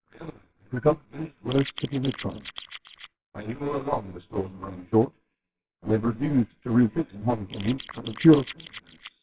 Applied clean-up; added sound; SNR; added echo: neural separator model SepFormer WHAMR!.